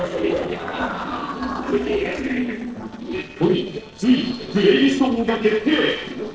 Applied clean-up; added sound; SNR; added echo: neural separator model SepFormer DNS4.